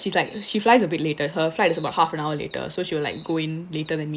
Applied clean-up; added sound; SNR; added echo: neural mask model Resemble Enhance denoiser.